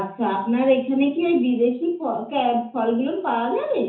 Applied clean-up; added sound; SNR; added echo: none; none; none; reverberation time 0.6 s.